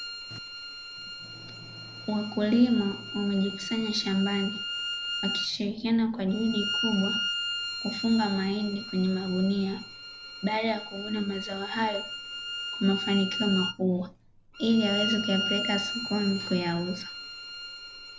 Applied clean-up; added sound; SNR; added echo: none; Bowed string instrument; 6 dB; none.